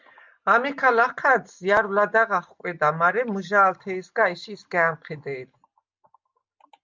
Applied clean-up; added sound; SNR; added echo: none; none; none; none.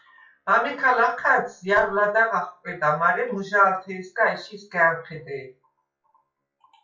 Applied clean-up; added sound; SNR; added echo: classical method WPE with log-MMSE.